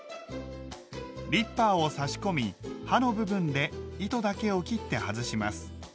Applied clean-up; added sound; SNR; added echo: none; none; none; none.